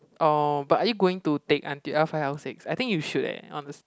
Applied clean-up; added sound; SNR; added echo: none; none; none; none.